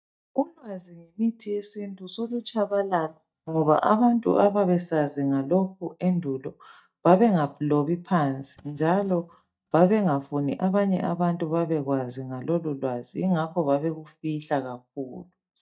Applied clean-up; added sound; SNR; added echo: neural mask model DeepFilterNet 3.